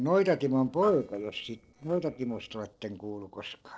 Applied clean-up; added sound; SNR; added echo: neural separator model SepFormer DNS4.